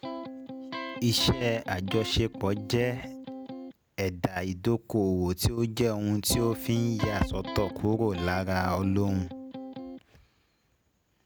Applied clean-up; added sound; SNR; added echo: none; Electric guitar; 10 dB; none.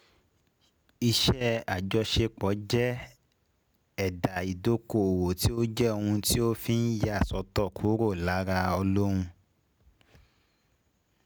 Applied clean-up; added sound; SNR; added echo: none; none; none; none.